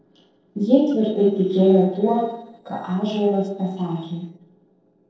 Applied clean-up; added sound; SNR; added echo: neural separator model SepFormer DNS4.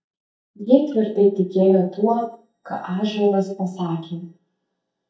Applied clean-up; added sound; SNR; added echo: neural mask model DeepFilterNet 3.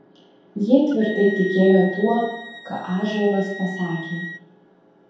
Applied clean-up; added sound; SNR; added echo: none; Wind instrument, woodwind instrument; 14 dB; reverberation time 0.8 s.